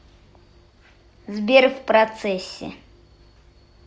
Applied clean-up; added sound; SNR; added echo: none; none; none; none.